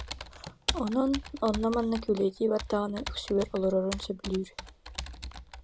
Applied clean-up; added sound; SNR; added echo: none; Computer keyboard; 10 dB; none.